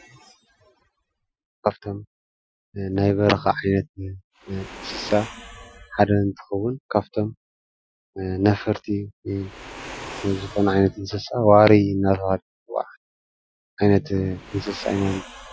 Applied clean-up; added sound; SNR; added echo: classical method Wiener filter.